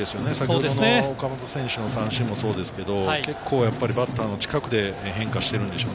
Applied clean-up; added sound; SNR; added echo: none; none; none; none.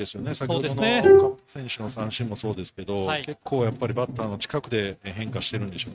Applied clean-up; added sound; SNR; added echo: neural mask model RNNoise.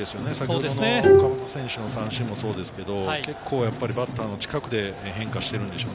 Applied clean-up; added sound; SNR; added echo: none; Bowed string instrument; -4 dB; none.